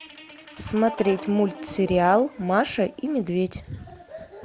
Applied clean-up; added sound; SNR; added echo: none; Guitar; 16 dB; none.